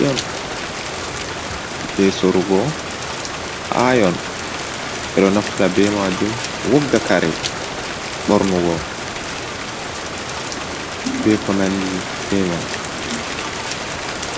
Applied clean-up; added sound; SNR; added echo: none; Rain; 5 dB; none.